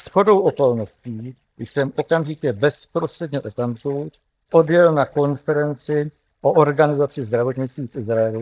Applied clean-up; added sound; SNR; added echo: neural mask model DeepFilterNet 3.